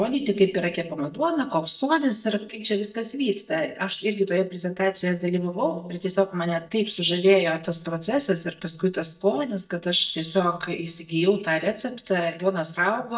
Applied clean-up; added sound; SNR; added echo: neural mask model DeepFilterNet 3.